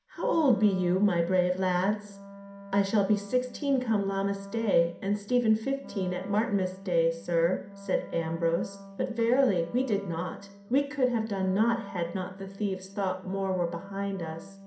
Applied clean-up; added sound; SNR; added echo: none; Wind instrument, woodwind instrument; 17 dB; reverberation time 0.5 s.